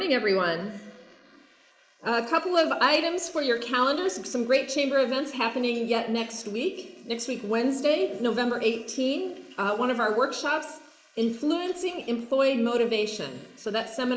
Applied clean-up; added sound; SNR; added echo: neural mask model Resemble Enhance denoiser.